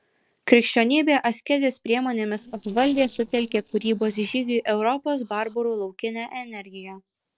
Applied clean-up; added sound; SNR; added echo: neural separator model SepFormer DNS4.